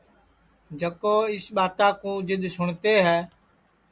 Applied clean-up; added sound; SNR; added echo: none; none; none; none.